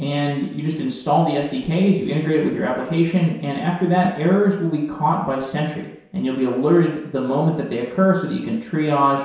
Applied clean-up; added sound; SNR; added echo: none; Snare drum; 17 dB; reverberation time 0.7 s.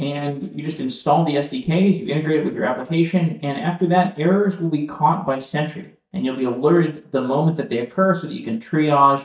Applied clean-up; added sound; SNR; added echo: neural mask model DeepFilterNet 3.